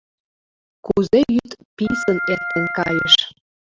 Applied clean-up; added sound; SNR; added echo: none; Organ; 4 dB; none.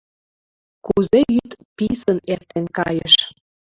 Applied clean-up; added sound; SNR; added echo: neural mask model Resemble Enhance denoiser.